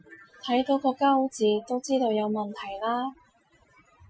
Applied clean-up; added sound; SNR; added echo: classical method Wiener filter.